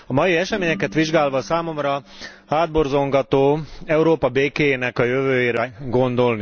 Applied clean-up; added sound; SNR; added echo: none; Ringtone; 19 dB; none.